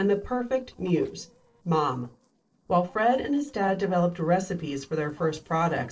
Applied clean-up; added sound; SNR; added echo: neural separator model SepFormer DNS4.